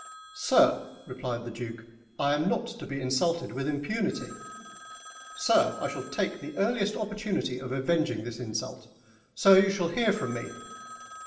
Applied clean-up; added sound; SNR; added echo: none; Telephone; 20 dB; reverberation time 1.3 s.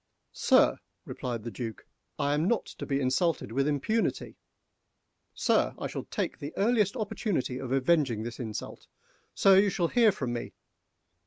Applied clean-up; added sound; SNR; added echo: none; none; none; none.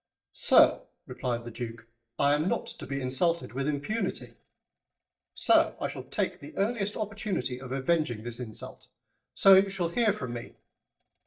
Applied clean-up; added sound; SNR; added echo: neural mask model DeepFilterNet 3.